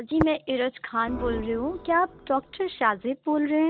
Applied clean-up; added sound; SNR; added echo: none; Organ + Tap; 11 dB; none.